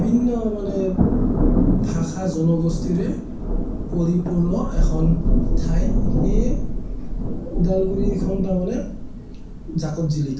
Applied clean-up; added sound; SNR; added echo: none; Thunder; -2 dB; reverberation time 0.6 s.